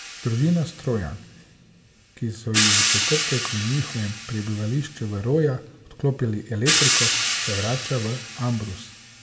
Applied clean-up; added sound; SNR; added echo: none; Hi-hat; 1 dB; reverberation time 0.8 s.